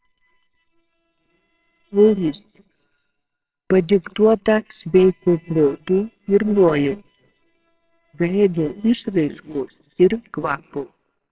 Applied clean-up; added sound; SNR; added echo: neural separator model SepFormer WHAMR!.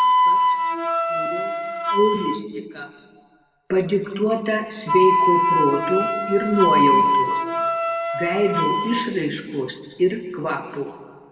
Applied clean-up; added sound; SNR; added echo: none; Wind instrument, woodwind instrument; -2 dB; reverberation time 1.6 s.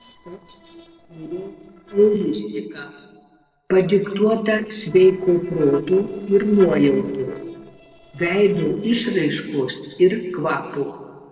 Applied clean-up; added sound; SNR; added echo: neural separator model SepFormer DNS4.